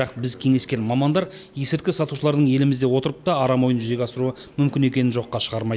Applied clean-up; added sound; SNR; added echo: none; none; none; none.